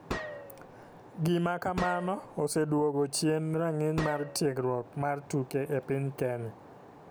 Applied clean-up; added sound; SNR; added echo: none; Gunshot, gunfire; 11 dB; none.